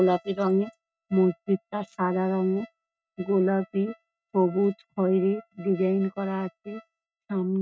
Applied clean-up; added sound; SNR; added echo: neural mask model RNNoise.